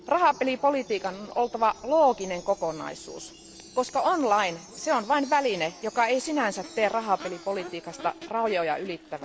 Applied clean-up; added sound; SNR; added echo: none; Crowd / Race car, auto racing / Accelerating, revving, vroom + Wind chime; 18 dB; none.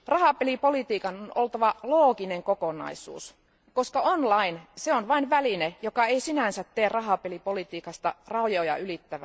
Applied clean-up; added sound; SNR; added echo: none; none; none; none.